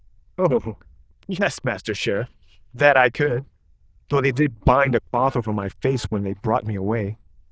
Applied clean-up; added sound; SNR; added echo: neural diffusion model UNIVERSE++.